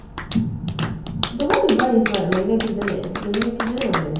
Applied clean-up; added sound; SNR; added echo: none; Clapping; 6 dB; reverberation time 0.9 s.